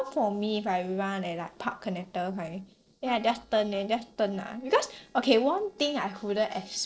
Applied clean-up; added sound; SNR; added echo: neural separator model SepFormer DNS4.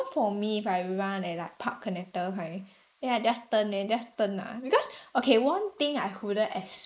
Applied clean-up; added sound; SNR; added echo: neural mask model Resemble Enhance denoiser.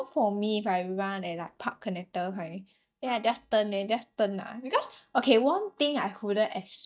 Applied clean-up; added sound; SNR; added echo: neural mask model DeepFilterNet 3.